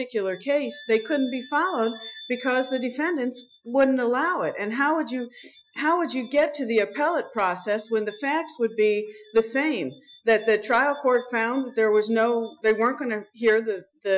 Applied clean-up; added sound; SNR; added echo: classical method Wiener filter.